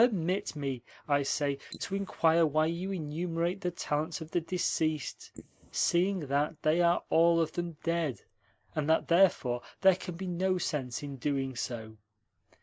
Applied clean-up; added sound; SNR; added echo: neural mask model Resemble Enhance denoiser.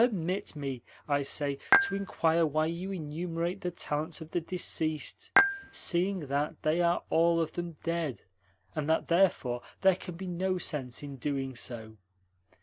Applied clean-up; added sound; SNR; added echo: none; Dishes, pots, and pans / Chink, clink; -3 dB; none.